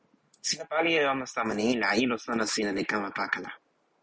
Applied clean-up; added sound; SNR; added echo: none; none; none; none.